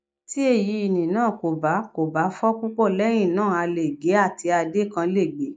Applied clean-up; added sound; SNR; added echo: neural mask model DeepFilterNet 3.